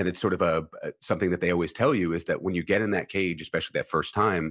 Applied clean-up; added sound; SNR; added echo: none; none; none; none.